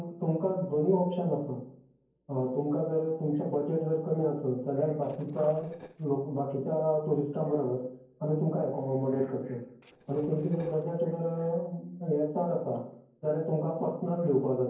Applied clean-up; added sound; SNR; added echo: neural separator model SepFormer DNS4.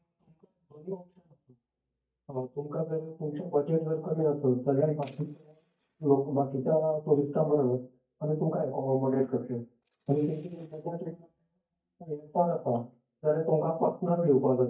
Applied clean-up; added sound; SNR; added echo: neural mask model DeepFilterNet 3.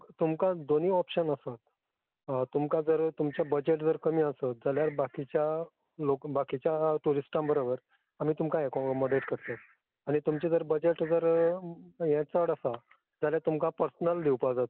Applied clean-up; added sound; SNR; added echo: none; none; none; none.